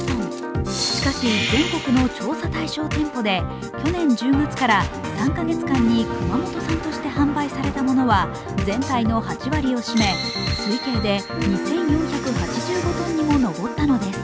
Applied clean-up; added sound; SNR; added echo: none; Guitar; 13 dB; none.